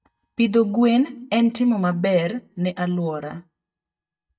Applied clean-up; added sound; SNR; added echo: neural mask model DeepFilterNet 3.